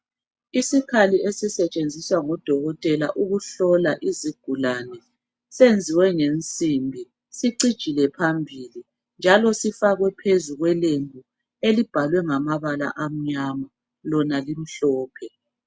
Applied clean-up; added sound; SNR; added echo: none; none; none; none.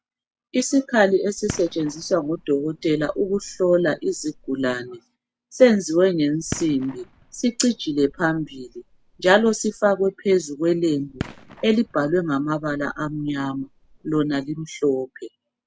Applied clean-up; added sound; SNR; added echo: none; Fireworks; 19 dB; none.